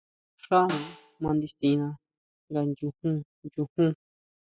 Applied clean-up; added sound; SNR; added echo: classical method spectral subtraction.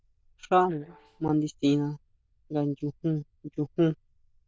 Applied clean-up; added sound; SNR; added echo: neural diffusion model UNIVERSE++.